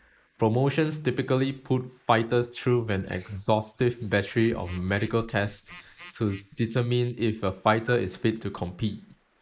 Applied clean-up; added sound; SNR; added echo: neural mask model Resemble Enhance denoiser.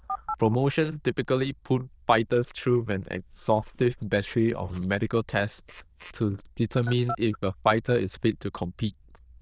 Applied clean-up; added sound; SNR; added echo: neural diffusion model UNIVERSE++.